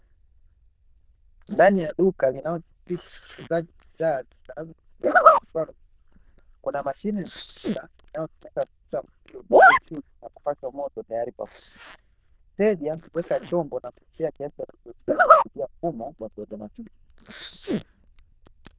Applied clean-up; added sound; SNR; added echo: neural diffusion model UNIVERSE++.